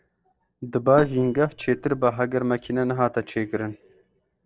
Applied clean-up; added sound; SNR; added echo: neural separator model SepFormer DNS4.